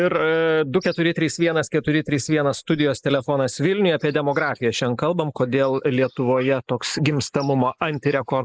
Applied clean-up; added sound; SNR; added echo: neural mask model Resemble Enhance denoiser.